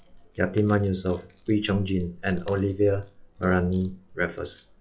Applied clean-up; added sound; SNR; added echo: classical method log-MMSE.